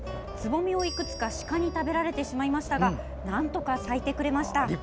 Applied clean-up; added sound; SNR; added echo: none; Bell + Wind; 12 dB; none.